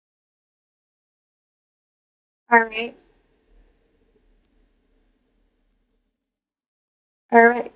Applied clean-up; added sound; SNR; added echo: neural mask model DeepFilterNet 3.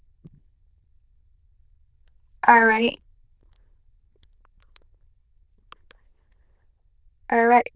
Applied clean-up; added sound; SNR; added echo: neural diffusion model UNIVERSE++.